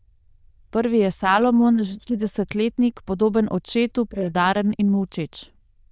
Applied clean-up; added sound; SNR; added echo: neural diffusion model UNIVERSE++.